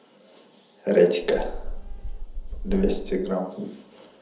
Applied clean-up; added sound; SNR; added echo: none; Meow; 4 dB; reverberation time 0.7 s.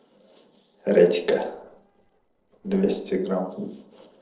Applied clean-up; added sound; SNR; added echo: neural separator model SepFormer DNS4.